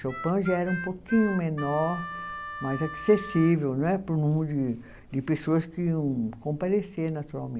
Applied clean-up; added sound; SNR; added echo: none; Harmonica; 11 dB; none.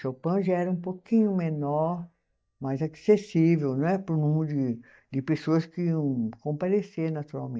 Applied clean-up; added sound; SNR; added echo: neural mask model DeepFilterNet 3.